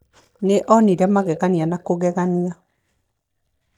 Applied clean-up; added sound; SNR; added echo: neural mask model DeepFilterNet 3.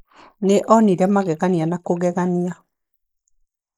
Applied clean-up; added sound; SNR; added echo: neural mask model Resemble Enhance denoiser.